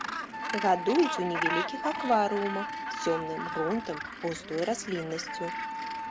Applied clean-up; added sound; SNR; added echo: none; Wind instrument, woodwind instrument + Gull, seagull; 4 dB; none.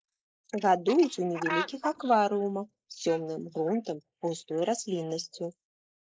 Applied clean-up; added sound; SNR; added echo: neural mask model Resemble Enhance denoiser.